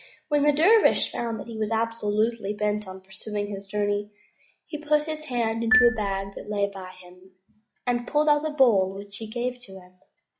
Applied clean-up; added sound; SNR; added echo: classical method log-MMSE.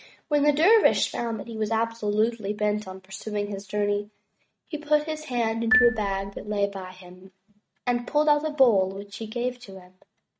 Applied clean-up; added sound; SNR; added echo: neural mask model RNNoise.